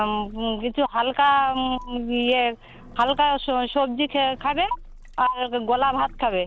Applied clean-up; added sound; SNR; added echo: none; Engine; 19 dB; none.